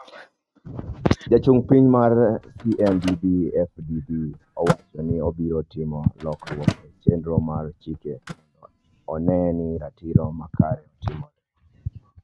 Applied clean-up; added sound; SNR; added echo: neural mask model RNNoise.